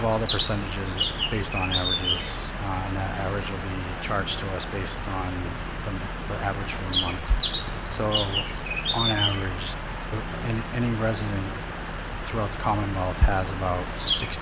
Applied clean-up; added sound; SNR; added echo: none; Bird; 1 dB; none.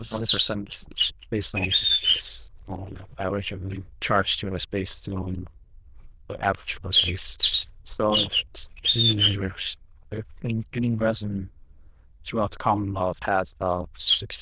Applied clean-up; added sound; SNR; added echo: neural diffusion model UNIVERSE++.